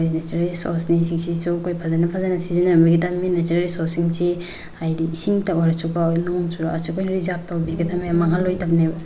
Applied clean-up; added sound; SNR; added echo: none; none; none; none.